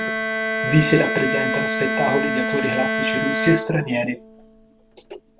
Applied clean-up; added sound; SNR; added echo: none; Bowed string instrument; 1 dB; none.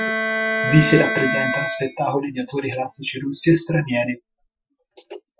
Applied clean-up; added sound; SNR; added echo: classical method Wiener filter.